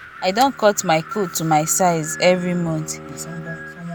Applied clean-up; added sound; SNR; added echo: none; Wind + Bowed string instrument; 15 dB; none.